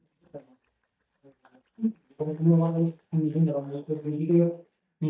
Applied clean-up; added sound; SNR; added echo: neural mask model DeepFilterNet 3.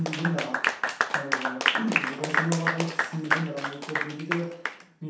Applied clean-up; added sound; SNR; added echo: none; Applause / Clapping; -3 dB; reverberation time 0.7 s.